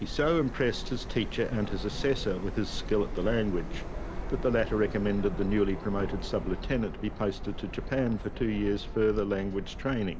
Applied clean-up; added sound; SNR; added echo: none; Subway, metro, underground; 5 dB; none.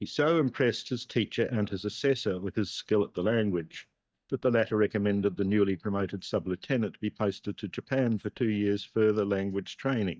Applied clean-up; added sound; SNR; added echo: neural mask model DeepFilterNet 3.